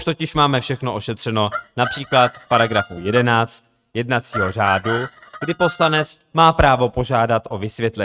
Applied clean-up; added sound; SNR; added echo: neural mask model RNNoise.